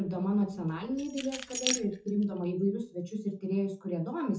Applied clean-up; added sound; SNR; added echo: classical method WPE with log-MMSE.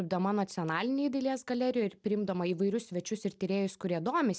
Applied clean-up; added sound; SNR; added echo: none; none; none; none.